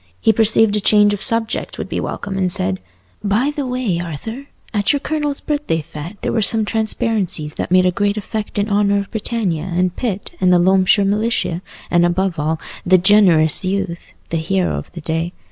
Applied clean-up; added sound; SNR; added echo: none; none; none; none.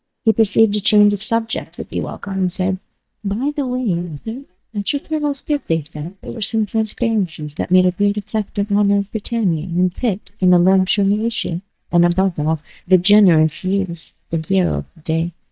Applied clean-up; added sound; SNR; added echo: neural mask model DeepFilterNet 3.